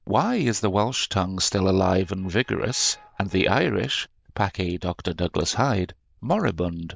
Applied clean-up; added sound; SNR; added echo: neural diffusion model UNIVERSE++.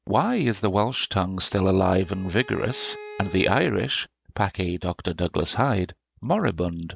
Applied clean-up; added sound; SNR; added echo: none; Bowed string instrument; 19 dB; none.